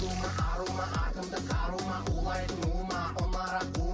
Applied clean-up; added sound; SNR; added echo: none; none; none; reverberation time 0.3 s.